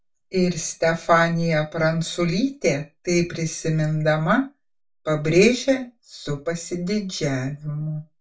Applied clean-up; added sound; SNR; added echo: none; none; none; reverberation time 0.2 s.